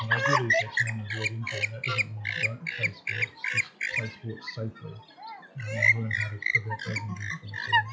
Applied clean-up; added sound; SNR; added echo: classical method log-MMSE.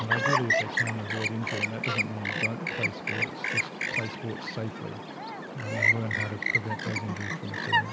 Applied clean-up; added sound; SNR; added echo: none; Chirp, tweet; -5 dB; none.